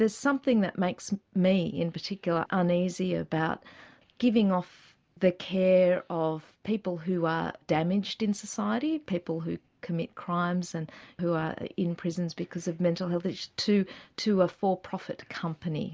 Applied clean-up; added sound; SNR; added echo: none; none; none; none.